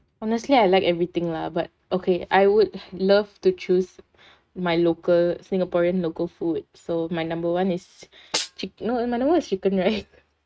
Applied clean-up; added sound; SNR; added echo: neural mask model RNNoise.